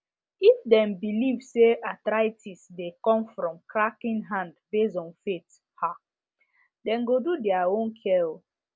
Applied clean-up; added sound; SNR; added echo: none; none; none; none.